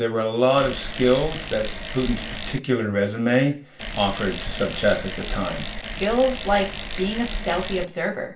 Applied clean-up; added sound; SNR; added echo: none; Bicycle; 2 dB; reverberation time 0.3 s.